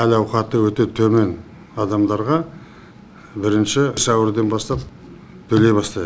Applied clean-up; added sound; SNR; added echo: none; none; none; none.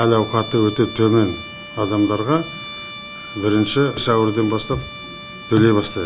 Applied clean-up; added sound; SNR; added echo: none; Trumpet; 13 dB; none.